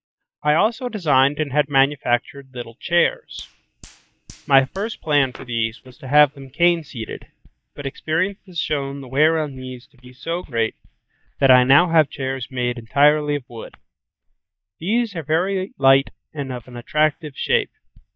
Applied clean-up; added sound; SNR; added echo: neural mask model DeepFilterNet 3.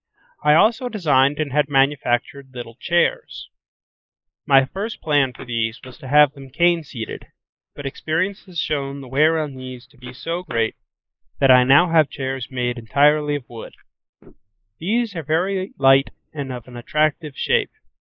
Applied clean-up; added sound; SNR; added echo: neural mask model Resemble Enhance denoiser.